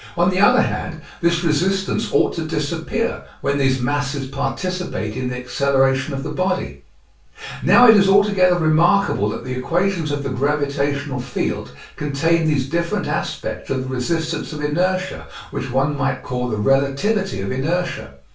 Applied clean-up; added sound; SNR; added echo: none; none; none; reverberation time 0.3 s.